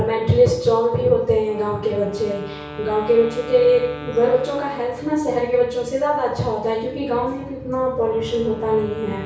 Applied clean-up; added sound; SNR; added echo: none; Wind instrument, woodwind instrument; 17 dB; reverberation time 0.6 s.